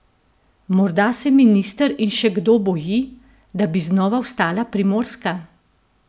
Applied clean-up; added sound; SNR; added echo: none; none; none; none.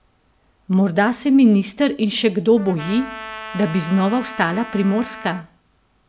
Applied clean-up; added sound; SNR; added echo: none; Trumpet; 15 dB; none.